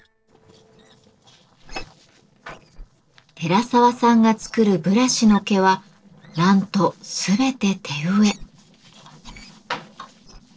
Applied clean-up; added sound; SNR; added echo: neural separator model SepFormer DNS4.